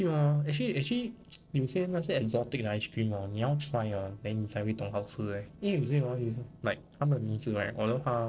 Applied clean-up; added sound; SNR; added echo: neural separator model SepFormer DNS4.